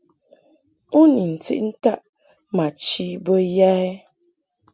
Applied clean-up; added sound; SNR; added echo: none; none; none; none.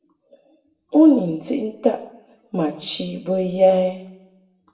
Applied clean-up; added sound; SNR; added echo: none; none; none; reverberation time 0.6 s.